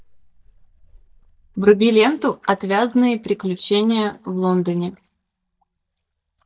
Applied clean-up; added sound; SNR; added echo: neural mask model DeepFilterNet 3.